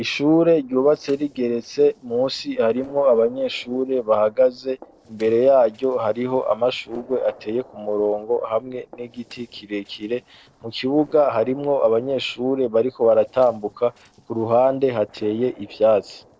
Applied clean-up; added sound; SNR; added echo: neural separator model SepFormer DNS4.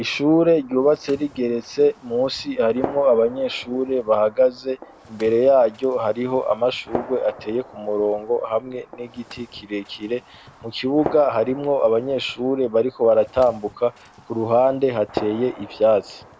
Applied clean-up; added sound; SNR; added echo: none; Gunshot, gunfire; 17 dB; none.